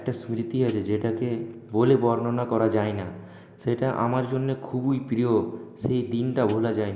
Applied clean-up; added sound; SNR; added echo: none; Hi-hat; 16 dB; none.